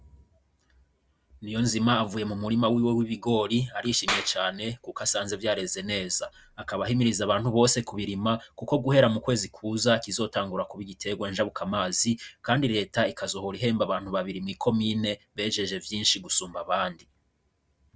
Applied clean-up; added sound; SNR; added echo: none; Clapping; 11 dB; none.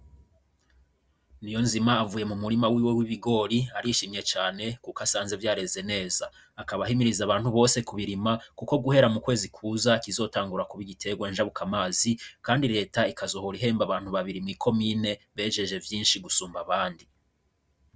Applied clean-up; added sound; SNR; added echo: none; none; none; none.